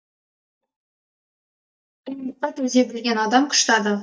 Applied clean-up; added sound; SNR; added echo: neural mask model DeepFilterNet 3.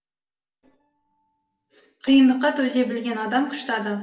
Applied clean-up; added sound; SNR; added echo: neural separator model SepFormer DNS4.